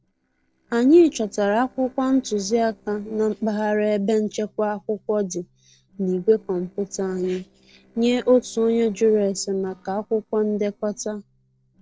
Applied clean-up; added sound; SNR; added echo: neural separator model SepFormer DNS4.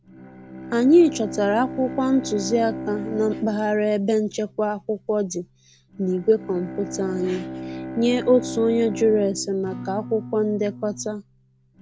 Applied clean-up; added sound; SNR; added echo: none; Bowed string instrument + Acoustic guitar / Strum; 11 dB; none.